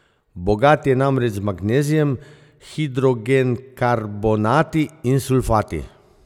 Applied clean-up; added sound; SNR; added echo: none; none; none; none.